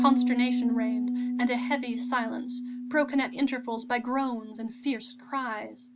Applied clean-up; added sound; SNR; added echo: none; Piano; 1 dB; none.